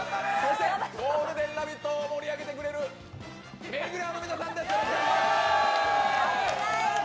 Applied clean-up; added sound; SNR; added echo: none; none; none; none.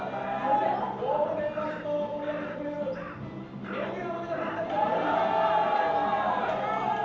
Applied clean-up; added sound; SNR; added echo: none; Crow; 15 dB; reverberation time 0.8 s.